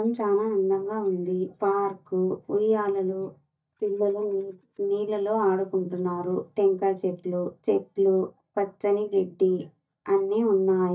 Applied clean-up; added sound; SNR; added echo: neural mask model DeepFilterNet 3.